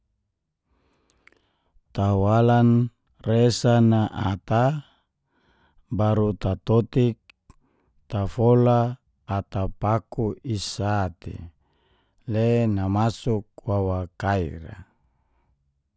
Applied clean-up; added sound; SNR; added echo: none; none; none; none.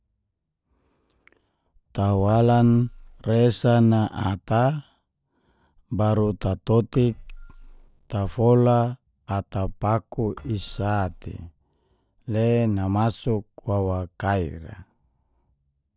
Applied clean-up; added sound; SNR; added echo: neural separator model SepFormer DNS4.